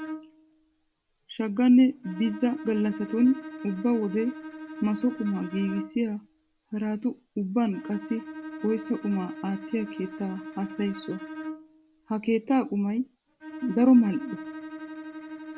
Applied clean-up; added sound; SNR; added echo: none; Bowed string instrument; 13 dB; none.